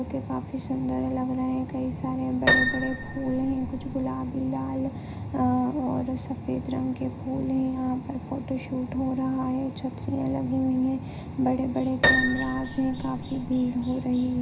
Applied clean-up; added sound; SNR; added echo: none; Piano; 0 dB; reverberation time 0.4 s.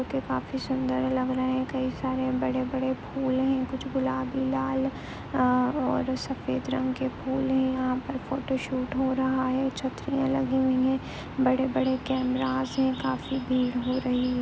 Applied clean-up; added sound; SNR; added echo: none; none; none; none.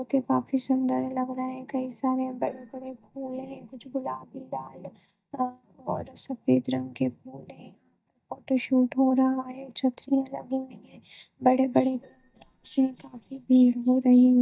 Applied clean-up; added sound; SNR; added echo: neural mask model DeepFilterNet 3.